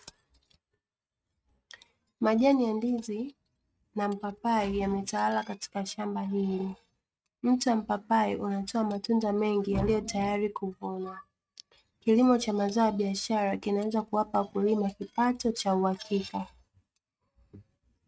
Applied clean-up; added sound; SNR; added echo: neural mask model RNNoise.